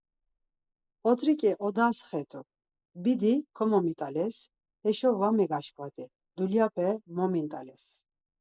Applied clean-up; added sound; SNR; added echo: neural mask model Resemble Enhance denoiser.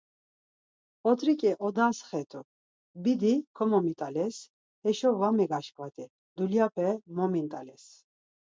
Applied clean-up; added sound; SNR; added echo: none; none; none; none.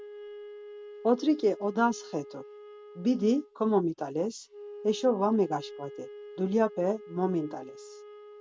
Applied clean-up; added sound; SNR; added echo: none; Wind instrument, woodwind instrument; 16 dB; none.